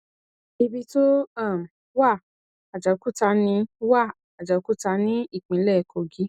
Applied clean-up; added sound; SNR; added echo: none; none; none; none.